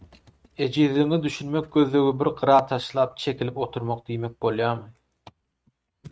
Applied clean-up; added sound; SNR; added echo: neural mask model RNNoise.